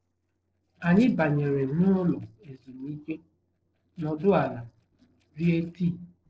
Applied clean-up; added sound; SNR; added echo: neural separator model SepFormer DNS4.